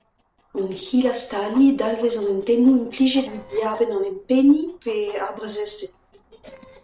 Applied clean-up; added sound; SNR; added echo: neural separator model SepFormer DNS4.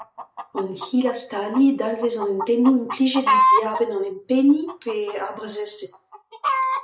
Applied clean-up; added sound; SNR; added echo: neural mask model Resemble Enhance denoiser.